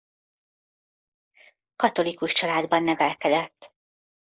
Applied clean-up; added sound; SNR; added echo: neural mask model Resemble Enhance denoiser.